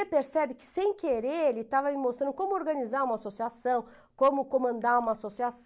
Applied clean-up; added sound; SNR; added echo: none; none; none; none.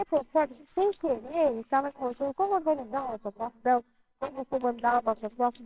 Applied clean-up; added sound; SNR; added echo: neural separator model SepFormer WHAMR!.